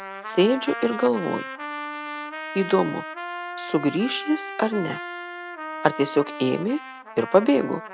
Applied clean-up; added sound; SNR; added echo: none; Trumpet; 10 dB; none.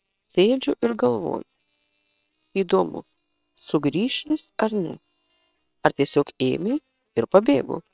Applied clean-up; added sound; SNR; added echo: neural separator model SepFormer WHAM!.